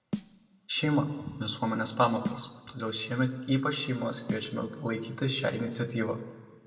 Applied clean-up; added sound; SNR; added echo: none; Snare drum; 13 dB; reverberation time 1.1 s.